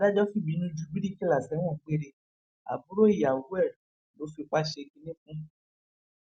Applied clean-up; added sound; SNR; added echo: none; none; none; none.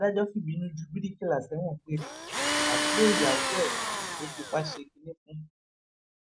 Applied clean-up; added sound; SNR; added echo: none; Tools; -2 dB; none.